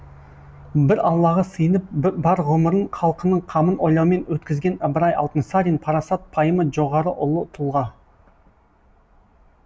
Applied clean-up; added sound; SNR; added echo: none; none; none; none.